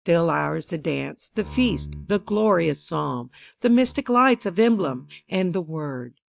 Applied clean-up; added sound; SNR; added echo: neural mask model DeepFilterNet 3.